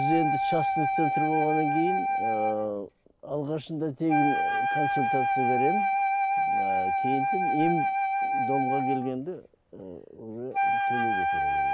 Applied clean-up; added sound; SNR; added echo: none; Wind instrument, woodwind instrument; -4 dB; none.